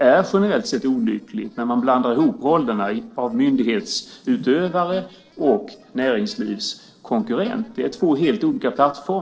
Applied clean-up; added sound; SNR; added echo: neural separator model SepFormer DNS4.